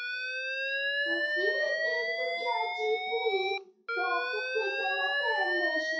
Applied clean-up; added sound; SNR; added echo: classical method WPE with log-MMSE.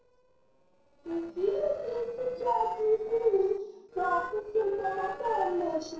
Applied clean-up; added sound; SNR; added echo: neural separator model SepFormer DNS4.